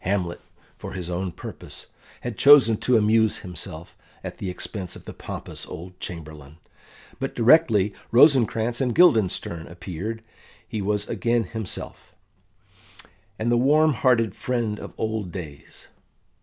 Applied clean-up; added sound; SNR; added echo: none; none; none; none.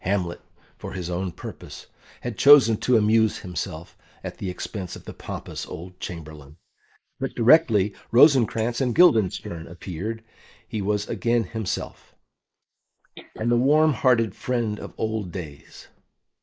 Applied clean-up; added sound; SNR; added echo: neural mask model Resemble Enhance denoiser.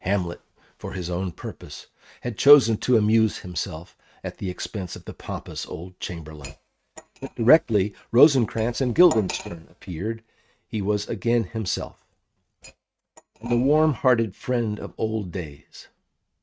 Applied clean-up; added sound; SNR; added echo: neural mask model RNNoise.